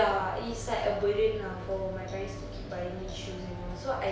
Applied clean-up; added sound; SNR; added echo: none; none; none; none.